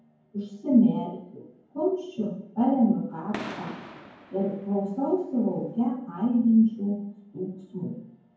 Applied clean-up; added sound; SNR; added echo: none; Fireworks; 16 dB; reverberation time 0.9 s.